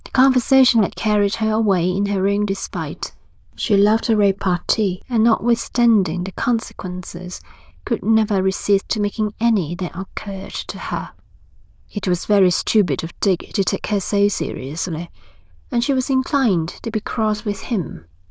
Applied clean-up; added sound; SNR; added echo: neural diffusion model UNIVERSE++.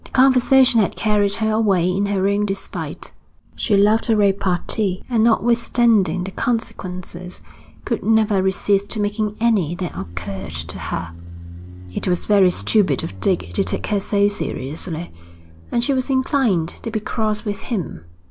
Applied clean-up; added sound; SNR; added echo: none; Motorcycle; 19 dB; none.